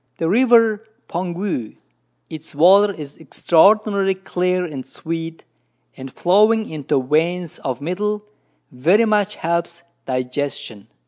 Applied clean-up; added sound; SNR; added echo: none; none; none; none.